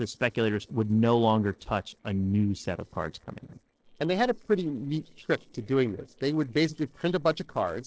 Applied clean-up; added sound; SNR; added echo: neural separator model SepFormer DNS4.